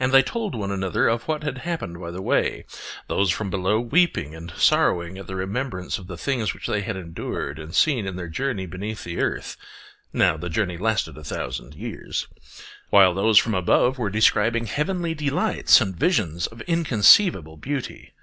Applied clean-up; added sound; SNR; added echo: none; none; none; none.